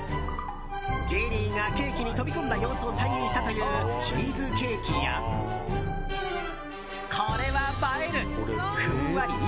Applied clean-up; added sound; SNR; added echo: none; none; none; none.